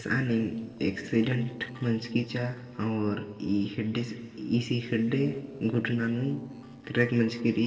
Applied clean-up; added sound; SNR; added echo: neural separator model SepFormer DNS4.